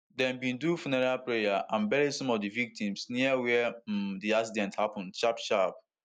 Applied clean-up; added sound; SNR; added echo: none; none; none; none.